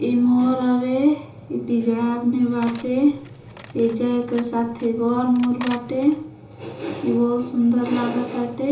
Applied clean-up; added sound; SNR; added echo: none; Cutlery, silverware; 20 dB; reverberation time 0.6 s.